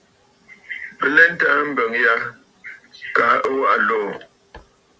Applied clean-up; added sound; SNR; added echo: none; none; none; none.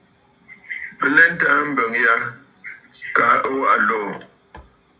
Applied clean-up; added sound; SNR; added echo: none; none; none; reverberation time 0.2 s.